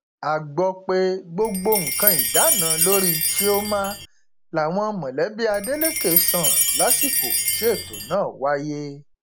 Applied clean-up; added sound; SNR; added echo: none; Chime; -1 dB; none.